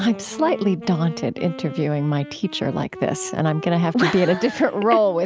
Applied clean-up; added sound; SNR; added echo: none; Wind instrument, woodwind instrument; 15 dB; none.